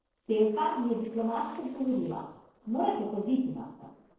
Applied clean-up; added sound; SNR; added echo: neural separator model SepFormer DNS4.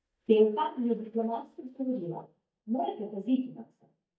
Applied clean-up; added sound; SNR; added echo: neural mask model DeepFilterNet 3.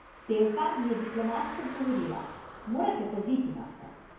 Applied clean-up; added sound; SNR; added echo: none; Car; 14 dB; reverberation time 0.9 s.